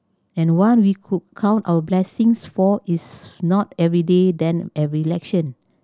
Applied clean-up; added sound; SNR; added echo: none; none; none; none.